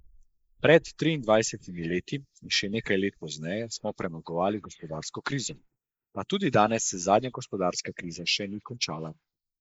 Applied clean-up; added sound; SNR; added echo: neural mask model Resemble Enhance denoiser.